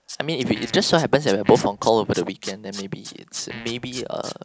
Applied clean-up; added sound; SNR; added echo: none; Fart + Tools; 16 dB; none.